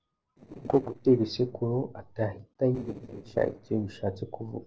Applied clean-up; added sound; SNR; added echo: neural separator model SepFormer DNS4.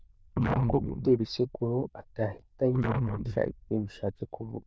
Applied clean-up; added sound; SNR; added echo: neural diffusion model UNIVERSE++.